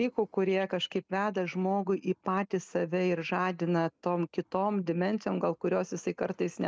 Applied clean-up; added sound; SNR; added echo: none; none; none; none.